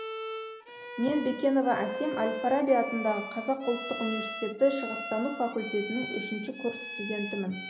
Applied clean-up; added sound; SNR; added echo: none; Bowed string instrument; 8 dB; reverberation time 1.1 s.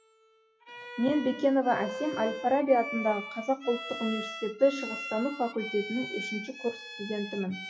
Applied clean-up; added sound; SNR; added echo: classical method WPE with log-MMSE.